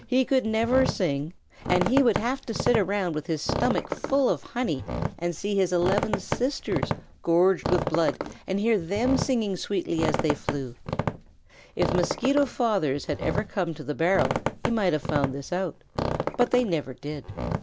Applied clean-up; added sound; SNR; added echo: none; Squeak; 5 dB; none.